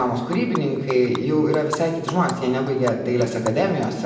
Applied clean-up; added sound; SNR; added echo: none; Animal; 14 dB; reverberation time 1.2 s.